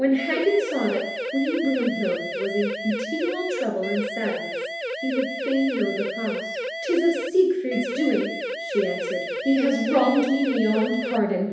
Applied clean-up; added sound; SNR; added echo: none; Siren; 6 dB; reverberation time 0.8 s.